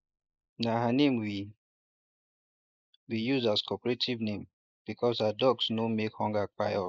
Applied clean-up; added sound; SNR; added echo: neural mask model Resemble Enhance denoiser.